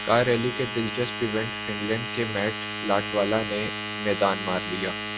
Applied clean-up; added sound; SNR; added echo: none; Domestic sounds, home sounds; 5 dB; none.